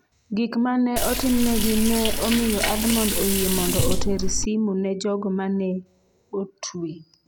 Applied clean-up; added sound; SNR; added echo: none; Liquid; 0 dB; none.